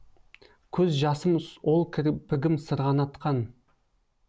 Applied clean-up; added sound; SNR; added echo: none; none; none; none.